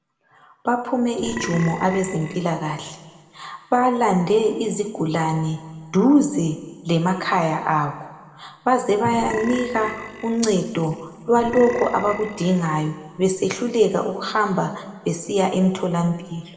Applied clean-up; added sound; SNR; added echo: none; Burping, eructation; 11 dB; reverberation time 1.4 s.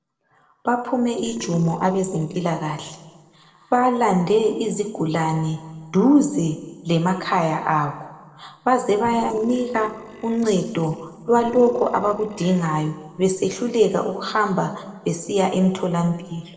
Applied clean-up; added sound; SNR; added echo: neural separator model SepFormer DNS4.